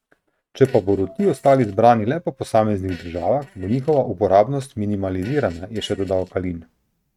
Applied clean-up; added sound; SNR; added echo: neural mask model RNNoise.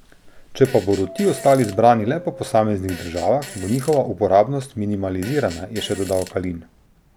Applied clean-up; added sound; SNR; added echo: none; Subway, metro, underground + Fart; 19 dB; none.